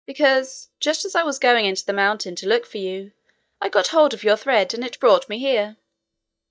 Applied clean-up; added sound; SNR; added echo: neural mask model DeepFilterNet 3.